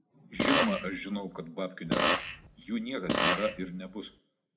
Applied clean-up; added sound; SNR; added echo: none; Fart; -3 dB; reverberation time 0.2 s.